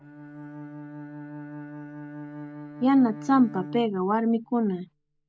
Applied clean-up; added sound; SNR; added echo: none; Bowed string instrument; 14 dB; none.